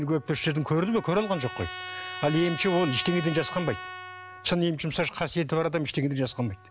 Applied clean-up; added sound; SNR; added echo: none; Trumpet; 13 dB; none.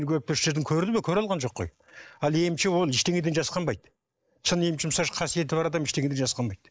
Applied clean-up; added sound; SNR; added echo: neural mask model Resemble Enhance denoiser.